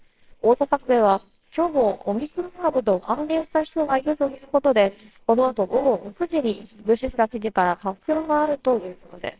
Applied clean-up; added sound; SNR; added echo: neural separator model SepFormer WHAMR!.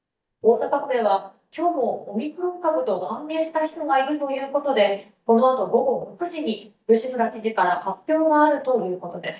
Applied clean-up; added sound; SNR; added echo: neural mask model DeepFilterNet 3.